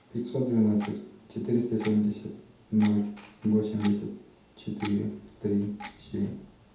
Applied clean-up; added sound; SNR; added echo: none; Clock; 19 dB; reverberation time 0.8 s.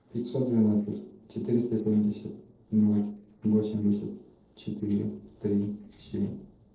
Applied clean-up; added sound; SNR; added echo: neural separator model SepFormer DNS4.